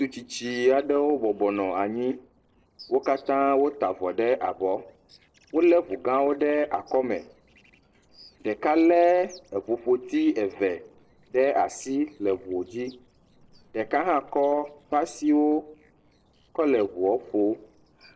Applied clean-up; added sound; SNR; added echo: neural separator model SepFormer DNS4.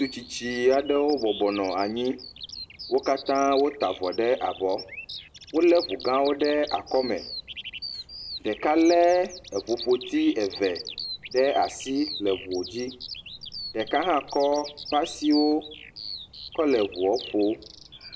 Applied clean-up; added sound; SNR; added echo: none; Bird vocalization, bird call, bird song; 14 dB; reverberation time 0.4 s.